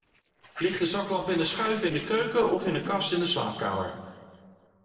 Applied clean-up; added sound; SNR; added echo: neural separator model SepFormer DNS4.